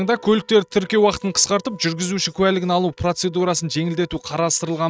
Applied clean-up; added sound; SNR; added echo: neural mask model RNNoise.